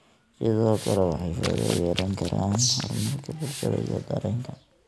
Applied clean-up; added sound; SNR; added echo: none; Hiss + Run; 13 dB; none.